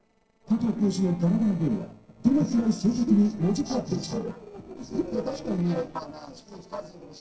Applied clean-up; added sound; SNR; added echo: neural separator model SepFormer DNS4.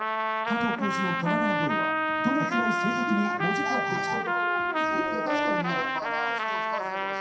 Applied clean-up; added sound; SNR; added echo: none; Trumpet; -4 dB; reverberation time 0.5 s.